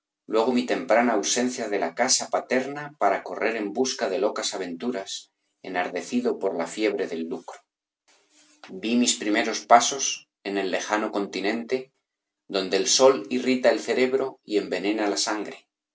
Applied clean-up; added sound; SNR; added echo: none; none; none; none.